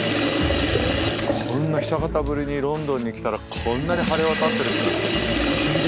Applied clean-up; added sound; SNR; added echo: none; Sink (filling or washing); 0 dB; none.